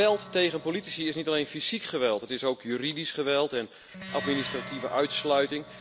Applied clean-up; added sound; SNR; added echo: none; Plucked string instrument; 13 dB; none.